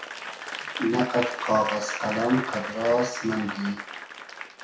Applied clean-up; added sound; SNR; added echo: none; Applause / Crowd; 7 dB; reverberation time 0.6 s.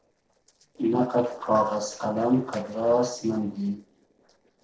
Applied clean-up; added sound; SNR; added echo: neural separator model SepFormer DNS4.